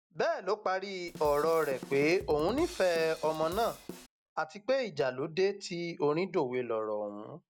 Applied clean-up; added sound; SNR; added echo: none; Drum kit; 14 dB; none.